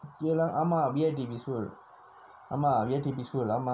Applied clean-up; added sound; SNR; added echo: none; none; none; none.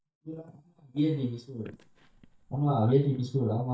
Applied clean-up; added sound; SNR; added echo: neural mask model DeepFilterNet 3.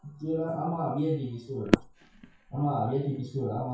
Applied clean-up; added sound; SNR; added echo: classical method WPE with log-MMSE.